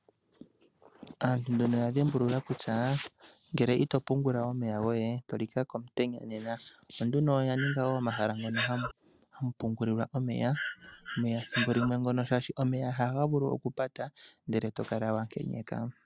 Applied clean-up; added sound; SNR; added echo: none; Breathing; 6 dB; none.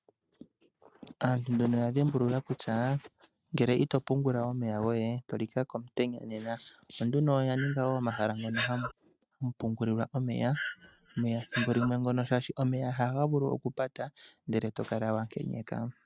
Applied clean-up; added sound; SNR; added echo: neural mask model RNNoise.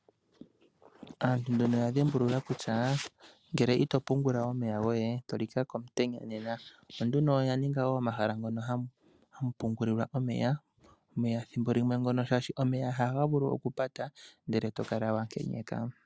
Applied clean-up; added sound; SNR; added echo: none; none; none; none.